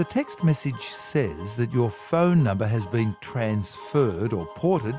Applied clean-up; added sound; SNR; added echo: none; none; none; none.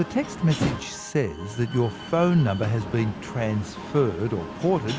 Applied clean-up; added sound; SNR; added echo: none; Slam; 10 dB; none.